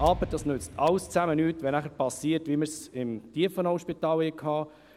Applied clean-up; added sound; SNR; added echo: none; Explosion; 16 dB; none.